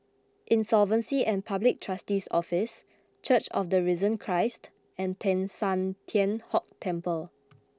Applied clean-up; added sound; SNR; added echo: none; none; none; none.